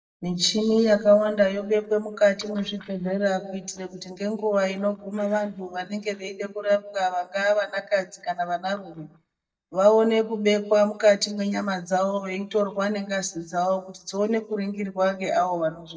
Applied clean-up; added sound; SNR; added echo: neural mask model DeepFilterNet 3.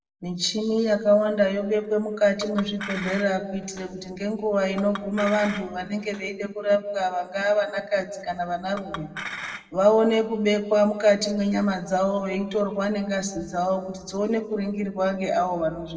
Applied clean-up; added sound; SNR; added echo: none; Chink, clink; 15 dB; reverberation time 1.0 s.